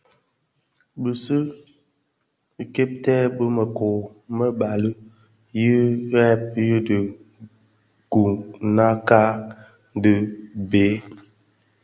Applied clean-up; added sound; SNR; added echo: none; none; none; none.